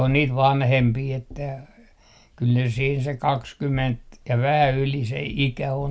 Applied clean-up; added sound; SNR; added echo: none; none; none; none.